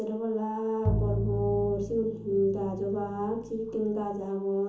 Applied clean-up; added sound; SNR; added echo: none; Bowed string instrument; 4 dB; reverberation time 0.7 s.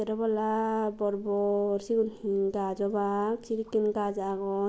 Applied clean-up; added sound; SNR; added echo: none; none; none; none.